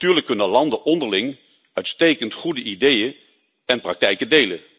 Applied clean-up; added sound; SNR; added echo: none; none; none; none.